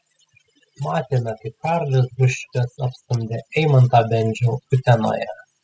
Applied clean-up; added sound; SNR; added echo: classical method spectral subtraction.